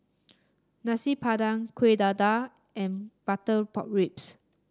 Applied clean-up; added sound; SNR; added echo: none; none; none; none.